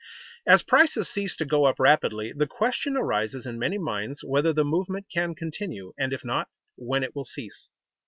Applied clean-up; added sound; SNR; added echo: none; none; none; none.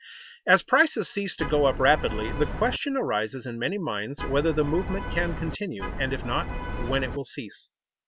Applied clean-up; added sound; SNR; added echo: none; Vehicle horn, car horn, honking; 4 dB; none.